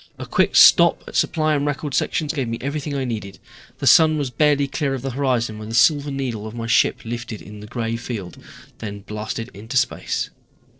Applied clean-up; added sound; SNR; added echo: neural separator model SepFormer DNS4.